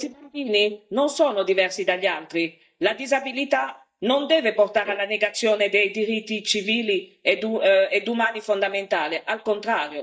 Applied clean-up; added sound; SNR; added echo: neural mask model DeepFilterNet 3.